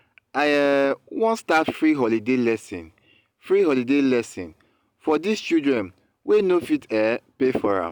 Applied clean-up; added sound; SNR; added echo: none; none; none; none.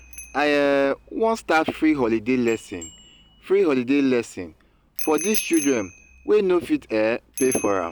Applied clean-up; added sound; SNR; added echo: none; Bicycle bell; 14 dB; none.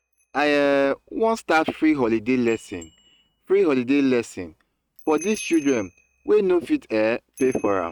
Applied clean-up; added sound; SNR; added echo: neural mask model RNNoise.